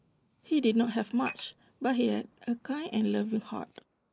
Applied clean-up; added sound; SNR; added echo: neural mask model Resemble Enhance denoiser.